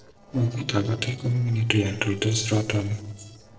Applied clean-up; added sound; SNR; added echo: neural separator model SepFormer DNS4.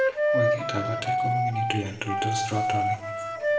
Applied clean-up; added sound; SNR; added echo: none; Wind instrument, woodwind instrument; -5 dB; reverberation time 1.5 s.